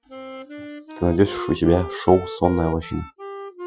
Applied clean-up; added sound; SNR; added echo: classical method Wiener filter.